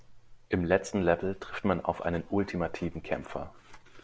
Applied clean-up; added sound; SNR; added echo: none; none; none; none.